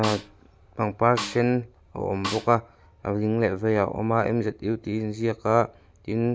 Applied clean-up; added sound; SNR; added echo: none; Snare drum; 10 dB; none.